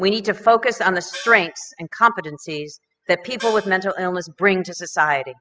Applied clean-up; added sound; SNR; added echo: classical method spectral subtraction.